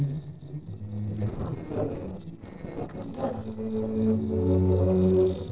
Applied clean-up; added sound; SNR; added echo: neural separator model SepFormer DNS4.